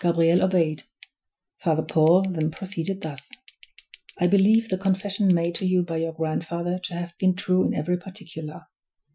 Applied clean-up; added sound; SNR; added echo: classical method Wiener filter.